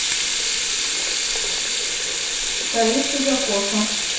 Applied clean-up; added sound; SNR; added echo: none; Sink (filling or washing) / Water tap, faucet; -5 dB; reverberation time 0.7 s.